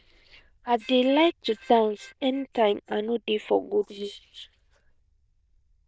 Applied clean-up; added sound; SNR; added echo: neural diffusion model UNIVERSE++.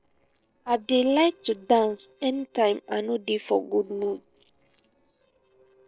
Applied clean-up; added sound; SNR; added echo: neural separator model SepFormer DNS4.